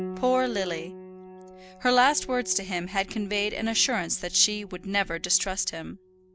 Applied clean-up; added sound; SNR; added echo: none; Piano; 15 dB; none.